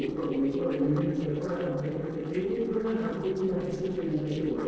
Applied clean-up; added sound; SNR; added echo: neural separator model SepFormer DNS4.